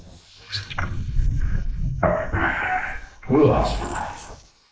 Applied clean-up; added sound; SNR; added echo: neural mask model Resemble Enhance denoiser.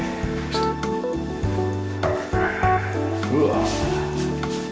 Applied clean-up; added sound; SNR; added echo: none; none; none; none.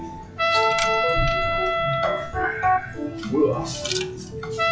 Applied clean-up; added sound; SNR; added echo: classical method log-MMSE.